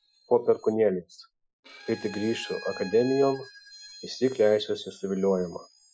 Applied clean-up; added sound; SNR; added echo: classical method Wiener filter.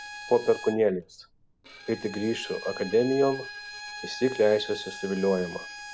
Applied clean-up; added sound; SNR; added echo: none; Bowed string instrument; 14 dB; none.